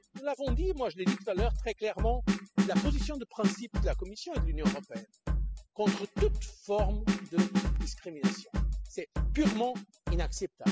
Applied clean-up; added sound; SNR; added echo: classical method spectral subtraction.